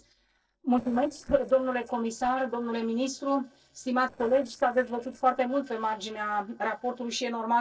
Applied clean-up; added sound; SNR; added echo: neural separator model SepFormer DNS4.